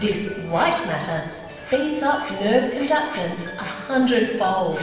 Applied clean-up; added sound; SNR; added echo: none; none; none; reverberation time 1.2 s.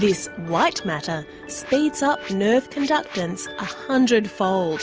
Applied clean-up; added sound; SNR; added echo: none; none; none; none.